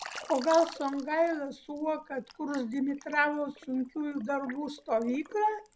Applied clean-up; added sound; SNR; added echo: none; Liquid; 16 dB; none.